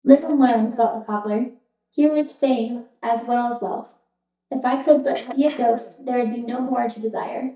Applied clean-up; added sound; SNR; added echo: neural mask model DeepFilterNet 3.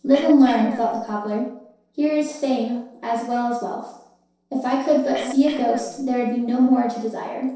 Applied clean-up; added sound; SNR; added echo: neural separator model SepFormer DNS4.